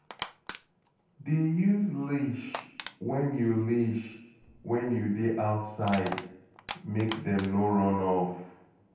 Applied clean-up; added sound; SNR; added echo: none; Crushing; 16 dB; reverberation time 0.9 s.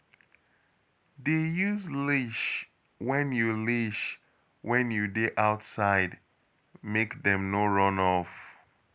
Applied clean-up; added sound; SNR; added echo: none; none; none; none.